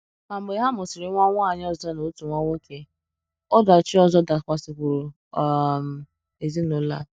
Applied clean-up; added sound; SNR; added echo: neural mask model DeepFilterNet 3.